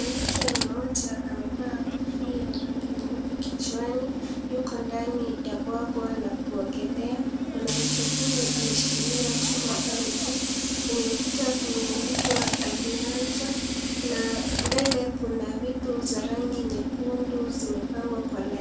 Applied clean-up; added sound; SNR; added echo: none; Tools; -5 dB; reverberation time 0.3 s.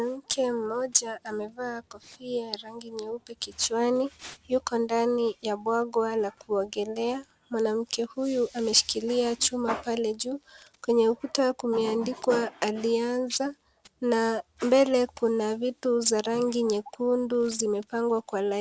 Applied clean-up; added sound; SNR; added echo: none; none; none; none.